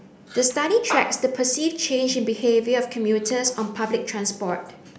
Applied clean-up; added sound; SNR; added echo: none; none; none; none.